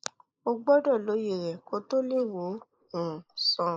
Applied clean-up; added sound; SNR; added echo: neural mask model Resemble Enhance denoiser.